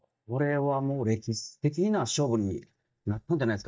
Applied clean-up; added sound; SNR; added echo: neural mask model DeepFilterNet 3.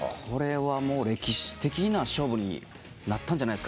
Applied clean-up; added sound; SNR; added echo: none; none; none; none.